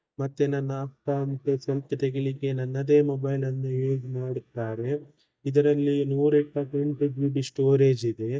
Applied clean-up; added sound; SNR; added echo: neural mask model DeepFilterNet 3.